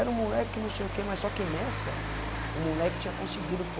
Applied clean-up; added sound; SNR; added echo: none; Rain; 2 dB; none.